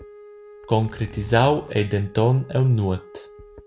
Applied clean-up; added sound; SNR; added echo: none; Wind instrument, woodwind instrument + Zipper (clothing); 20 dB; none.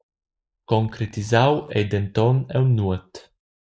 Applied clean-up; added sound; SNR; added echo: neural mask model Resemble Enhance denoiser.